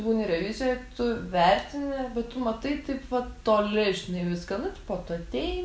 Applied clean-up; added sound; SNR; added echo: none; none; none; none.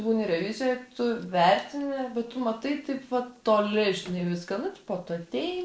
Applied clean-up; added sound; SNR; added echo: neural separator model SepFormer DNS4.